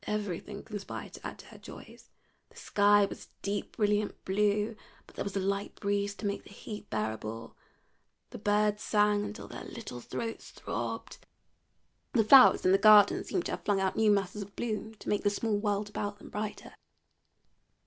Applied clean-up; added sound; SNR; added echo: none; none; none; none.